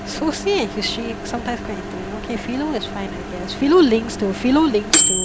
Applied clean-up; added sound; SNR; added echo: none; Microwave oven; 3 dB; none.